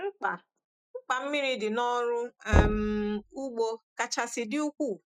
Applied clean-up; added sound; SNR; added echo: classical method Wiener filter.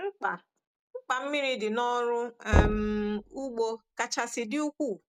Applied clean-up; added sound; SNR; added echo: none; Knock; 0 dB; none.